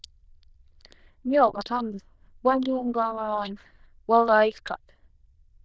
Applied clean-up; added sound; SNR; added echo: neural diffusion model UNIVERSE++.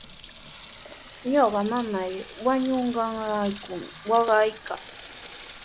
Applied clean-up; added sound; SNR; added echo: none; Sink (filling or washing) / Water tap, faucet; 15 dB; none.